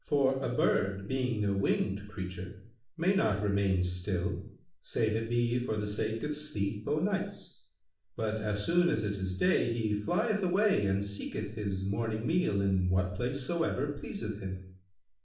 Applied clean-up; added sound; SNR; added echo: none; none; none; reverberation time 0.5 s.